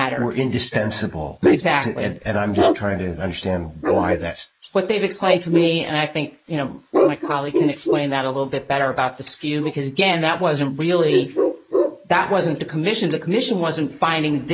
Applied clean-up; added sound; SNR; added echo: neural mask model Resemble Enhance denoiser.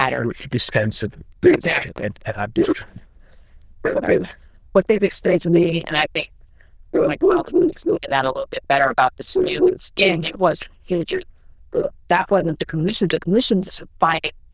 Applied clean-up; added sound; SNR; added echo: neural diffusion model UNIVERSE++.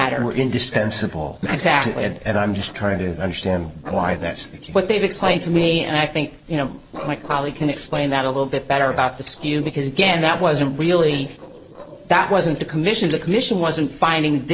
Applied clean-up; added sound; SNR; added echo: neural separator model SepFormer DNS4.